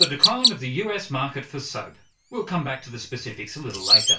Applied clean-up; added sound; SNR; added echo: none; Chirp, tweet; -4 dB; reverberation time 0.3 s.